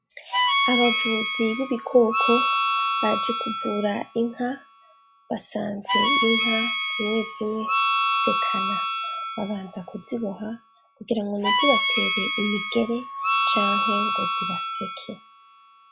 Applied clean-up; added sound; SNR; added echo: classical method log-MMSE.